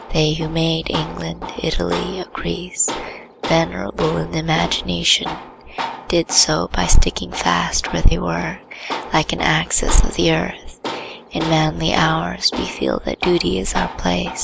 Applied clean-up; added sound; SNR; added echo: none; Tools; 12 dB; none.